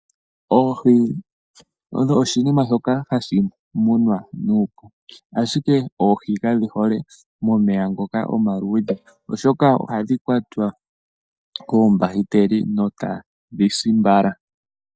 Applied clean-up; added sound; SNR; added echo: neural mask model DeepFilterNet 3.